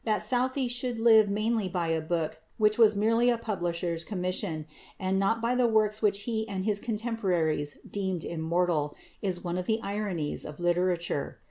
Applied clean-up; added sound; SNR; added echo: none; none; none; none.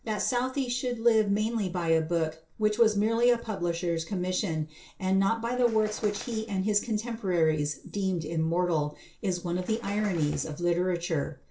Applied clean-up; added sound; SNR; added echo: neural separator model SepFormer DNS4.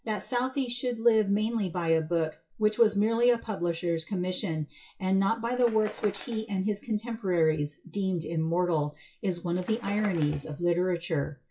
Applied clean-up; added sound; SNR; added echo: classical method WPE with log-MMSE.